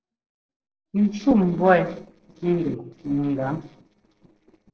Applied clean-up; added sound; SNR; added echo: neural separator model SepFormer DNS4.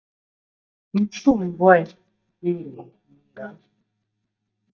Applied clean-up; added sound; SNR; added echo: neural mask model DeepFilterNet 3.